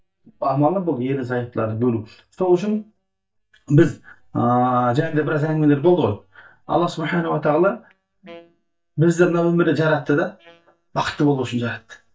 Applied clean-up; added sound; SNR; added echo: neural mask model DeepFilterNet 3.